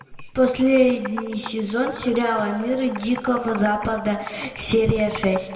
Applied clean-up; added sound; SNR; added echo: none; Computer keyboard; 17 dB; reverberation time 1.7 s.